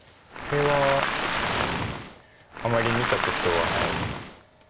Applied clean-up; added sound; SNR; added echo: none; Waves, surf; -1 dB; none.